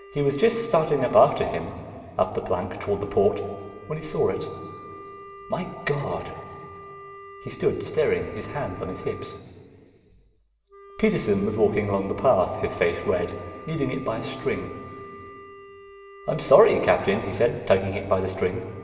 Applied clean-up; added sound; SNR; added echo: none; Wind instrument, woodwind instrument; 18 dB; reverberation time 2.5 s.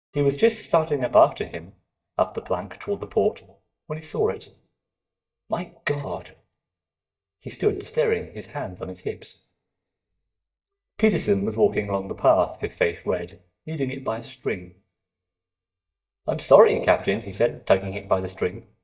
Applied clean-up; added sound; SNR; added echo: neural mask model DeepFilterNet 3.